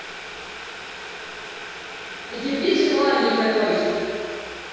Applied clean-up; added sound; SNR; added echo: none; Boiling; 11 dB; reverberation time 2.2 s.